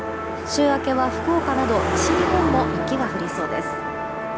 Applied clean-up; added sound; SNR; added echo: none; Musical instrument + Car passing by; 0 dB; none.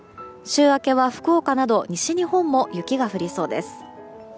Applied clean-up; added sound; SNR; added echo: none; none; none; none.